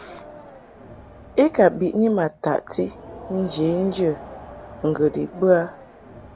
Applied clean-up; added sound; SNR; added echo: none; Crowd; 18 dB; none.